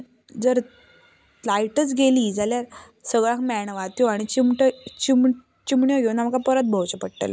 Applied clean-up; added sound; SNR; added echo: none; none; none; none.